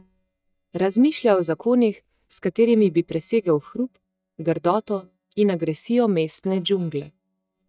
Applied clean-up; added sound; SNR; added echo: neural mask model DeepFilterNet 3.